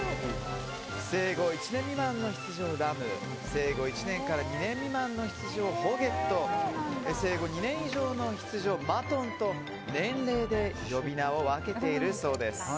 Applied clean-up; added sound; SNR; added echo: none; none; none; none.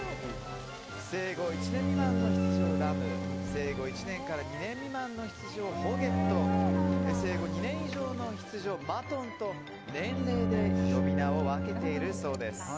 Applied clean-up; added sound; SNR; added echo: none; Bowed string instrument; -3 dB; none.